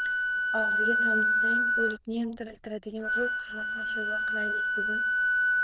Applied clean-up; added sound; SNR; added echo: neural diffusion model UNIVERSE++.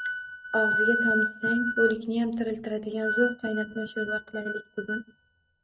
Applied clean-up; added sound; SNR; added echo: neural mask model RNNoise.